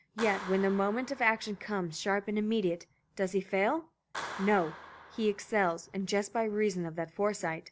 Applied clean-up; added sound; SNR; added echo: none; Clapping; 16 dB; none.